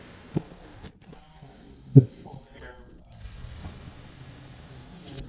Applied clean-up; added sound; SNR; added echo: neural mask model DeepFilterNet 3.